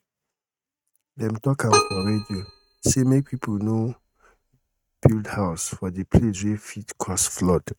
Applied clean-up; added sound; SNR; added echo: neural mask model RNNoise.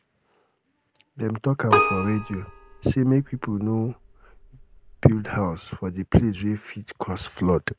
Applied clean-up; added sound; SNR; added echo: none; Keyboard (musical); 3 dB; none.